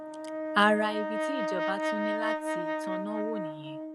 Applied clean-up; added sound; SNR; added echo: none; Brass instrument; 0 dB; none.